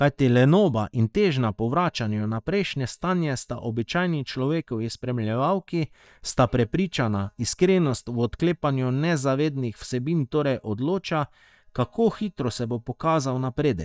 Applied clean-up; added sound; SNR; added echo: neural mask model DeepFilterNet 3.